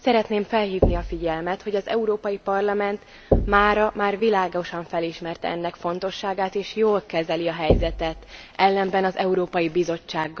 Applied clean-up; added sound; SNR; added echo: none; Knock / Wood; 5 dB; none.